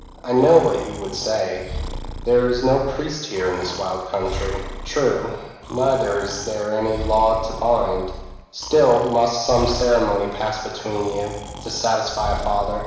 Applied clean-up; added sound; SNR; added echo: none; Breathing; 11 dB; reverberation time 1.0 s.